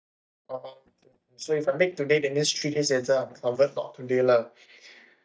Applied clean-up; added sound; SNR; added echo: neural mask model DeepFilterNet 3.